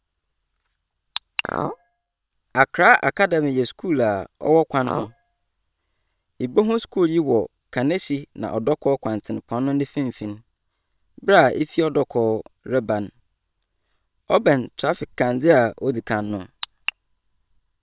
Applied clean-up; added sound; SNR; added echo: neural separator model SepFormer WHAM!.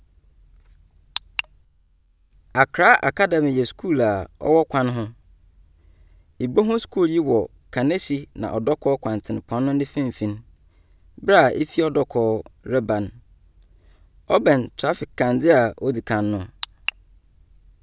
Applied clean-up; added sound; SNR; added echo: none; none; none; none.